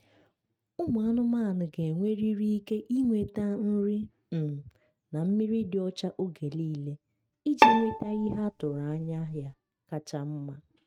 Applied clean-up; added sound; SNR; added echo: neural mask model RNNoise.